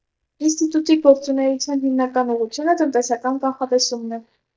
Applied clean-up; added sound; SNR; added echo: neural mask model DeepFilterNet 3.